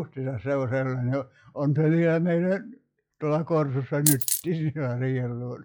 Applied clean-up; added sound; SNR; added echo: classical method log-MMSE.